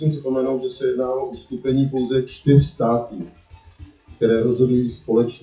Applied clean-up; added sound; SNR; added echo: classical method WPE with log-MMSE.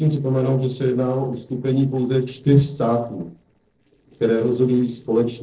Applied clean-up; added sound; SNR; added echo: neural separator model SepFormer DNS4.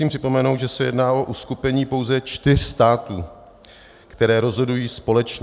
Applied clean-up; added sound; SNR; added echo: none; none; none; none.